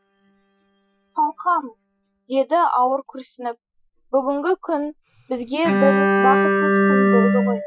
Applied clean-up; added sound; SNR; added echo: classical method Wiener filter.